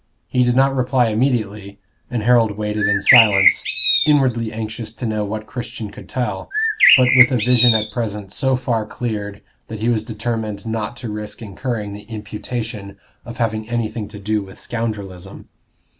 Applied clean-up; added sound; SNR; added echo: none; Bird; -1 dB; none.